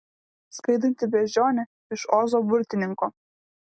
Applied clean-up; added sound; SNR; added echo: none; none; none; none.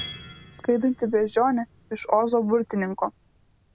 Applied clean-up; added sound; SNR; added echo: none; Piano; 20 dB; none.